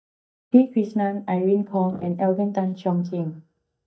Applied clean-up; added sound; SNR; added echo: neural mask model DeepFilterNet 3.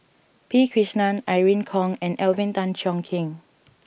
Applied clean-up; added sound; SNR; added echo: none; none; none; none.